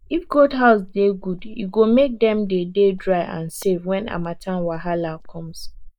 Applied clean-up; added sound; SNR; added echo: neural mask model Resemble Enhance denoiser.